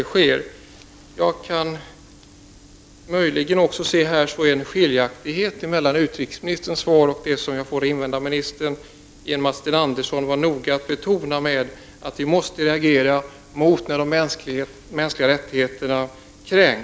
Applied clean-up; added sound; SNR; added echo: none; none; none; none.